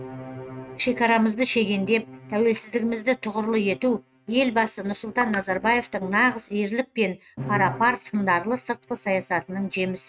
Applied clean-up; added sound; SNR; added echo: neural mask model RNNoise.